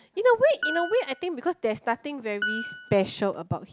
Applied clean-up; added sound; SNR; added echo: none; Piano; 9 dB; none.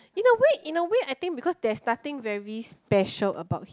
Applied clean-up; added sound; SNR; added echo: none; none; none; none.